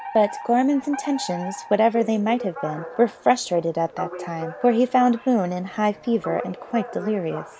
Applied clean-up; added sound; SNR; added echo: none; Alarm; 14 dB; none.